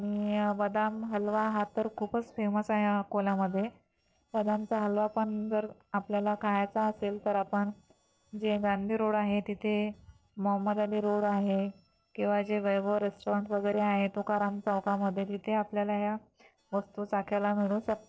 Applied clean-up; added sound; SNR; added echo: neural separator model SepFormer DNS4.